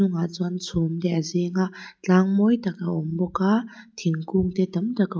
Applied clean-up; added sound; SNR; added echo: none; none; none; none.